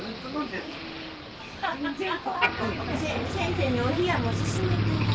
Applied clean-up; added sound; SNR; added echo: none; Motor vehicle (road); -1 dB; none.